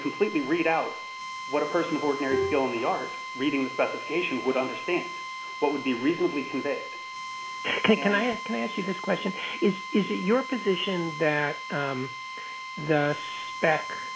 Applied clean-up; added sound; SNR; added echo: none; Drill + Bowed string instrument; 8 dB; none.